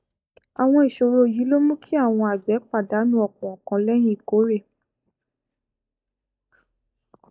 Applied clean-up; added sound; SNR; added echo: neural mask model DeepFilterNet 3.